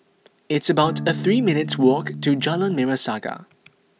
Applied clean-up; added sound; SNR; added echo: none; Electric guitar / Strum; 8 dB; none.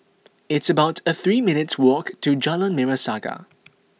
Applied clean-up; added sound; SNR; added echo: none; none; none; none.